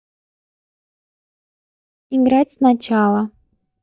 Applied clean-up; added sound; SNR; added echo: neural mask model DeepFilterNet 3.